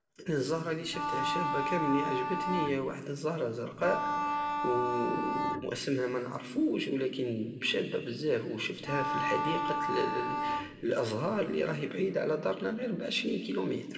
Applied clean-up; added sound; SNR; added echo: none; Bowed string instrument; 0 dB; reverberation time 1.7 s.